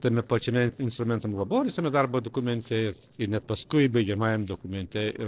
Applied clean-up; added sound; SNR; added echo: neural separator model SepFormer DNS4.